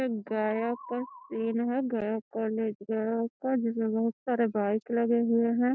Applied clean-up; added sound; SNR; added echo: neural mask model RNNoise.